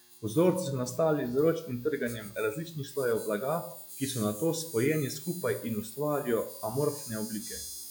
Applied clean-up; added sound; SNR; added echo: classical method log-MMSE.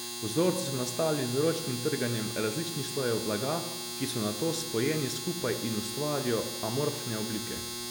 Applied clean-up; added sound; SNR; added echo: none; Domestic sounds, home sounds; 6 dB; none.